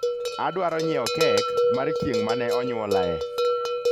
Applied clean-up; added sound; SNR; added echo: none; Bell; -4 dB; none.